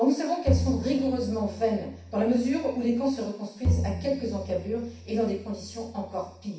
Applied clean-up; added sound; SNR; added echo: none; Bowed string instrument; 5 dB; reverberation time 0.6 s.